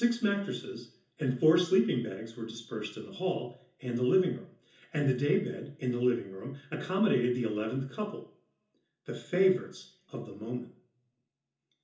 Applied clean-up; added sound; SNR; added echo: none; none; none; reverberation time 0.6 s.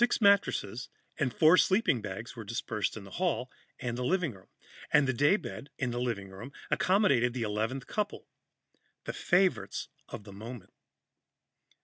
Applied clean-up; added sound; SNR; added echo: none; none; none; none.